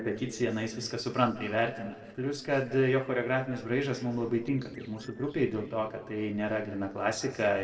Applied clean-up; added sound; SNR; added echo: neural separator model SepFormer DNS4.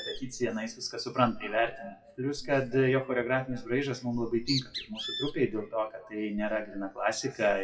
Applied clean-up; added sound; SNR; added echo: classical method WPE with log-MMSE.